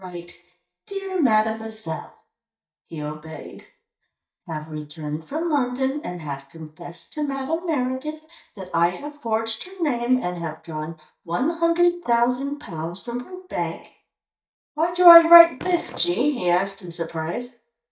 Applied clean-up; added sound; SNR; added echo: neural mask model DeepFilterNet 3.